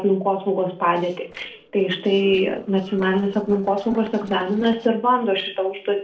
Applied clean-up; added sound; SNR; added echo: neural separator model SepFormer DNS4.